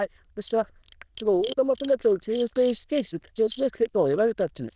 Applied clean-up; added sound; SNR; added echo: neural diffusion model UNIVERSE++.